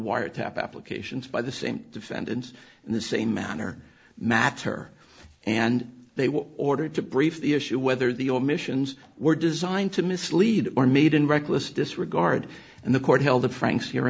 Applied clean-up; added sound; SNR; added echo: none; none; none; none.